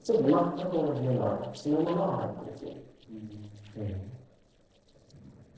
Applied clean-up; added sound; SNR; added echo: neural separator model SepFormer DNS4.